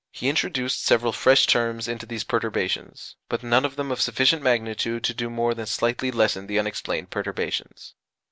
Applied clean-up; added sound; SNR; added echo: none; none; none; none.